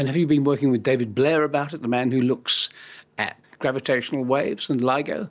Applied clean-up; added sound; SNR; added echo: none; none; none; none.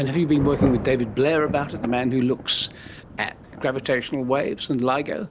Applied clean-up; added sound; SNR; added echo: none; Thunder / Rain; 10 dB; none.